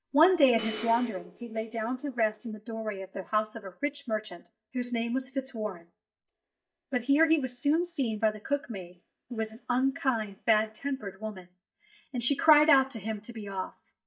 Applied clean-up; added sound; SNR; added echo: neural mask model DeepFilterNet 3.